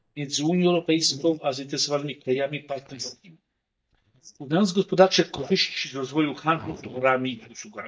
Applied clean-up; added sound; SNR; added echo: neural mask model DeepFilterNet 3.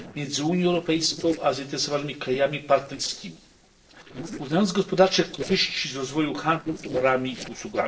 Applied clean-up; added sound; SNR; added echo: neural separator model SepFormer DNS4.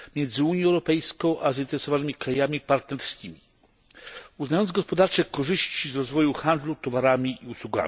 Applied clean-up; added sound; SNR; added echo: none; none; none; none.